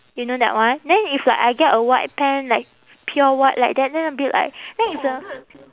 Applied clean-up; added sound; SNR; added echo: none; none; none; none.